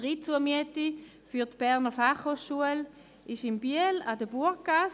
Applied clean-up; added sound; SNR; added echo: none; none; none; none.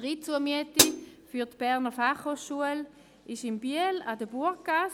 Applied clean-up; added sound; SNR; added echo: none; Hi-hat; -2 dB; none.